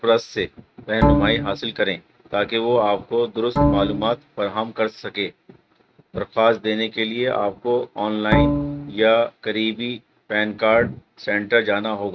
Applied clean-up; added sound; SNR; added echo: neural mask model RNNoise.